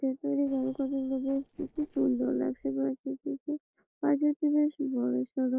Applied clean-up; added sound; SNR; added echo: neural separator model SepFormer DNS4.